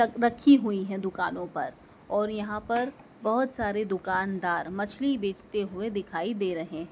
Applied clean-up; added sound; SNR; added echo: none; none; none; none.